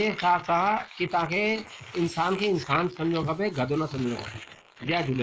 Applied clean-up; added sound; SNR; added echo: neural mask model Resemble Enhance denoiser.